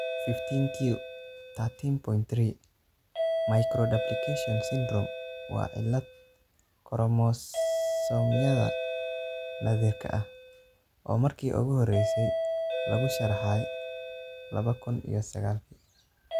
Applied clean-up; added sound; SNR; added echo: none; Doorbell; 4 dB; none.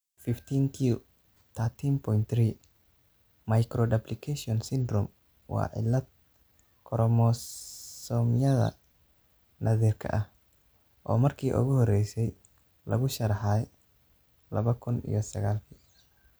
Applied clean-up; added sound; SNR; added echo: none; none; none; none.